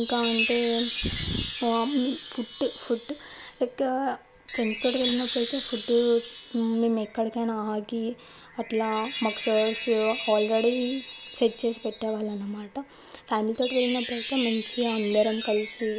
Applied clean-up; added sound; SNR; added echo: none; Chime; 9 dB; none.